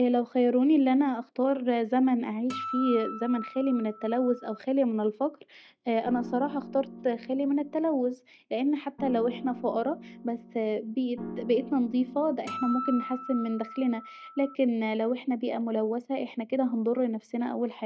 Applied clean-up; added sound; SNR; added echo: none; Piano + Acoustic guitar; 12 dB; none.